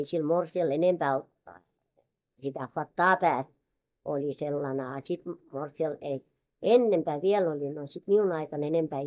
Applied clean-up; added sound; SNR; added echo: neural mask model DeepFilterNet 3.